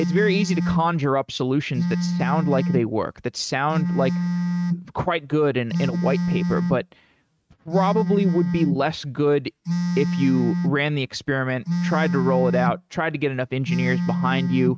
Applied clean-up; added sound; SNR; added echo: neural mask model RNNoise.